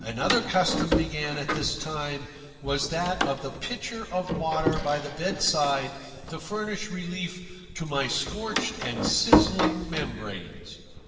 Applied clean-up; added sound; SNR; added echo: none; Door; 1 dB; reverberation time 2.5 s.